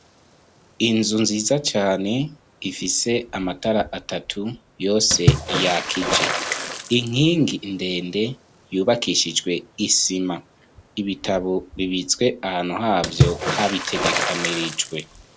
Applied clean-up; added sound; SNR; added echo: none; Water / Splash, splatter; 5 dB; none.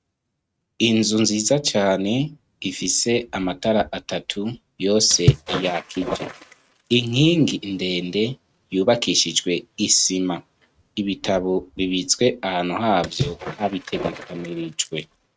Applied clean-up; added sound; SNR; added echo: neural mask model RNNoise.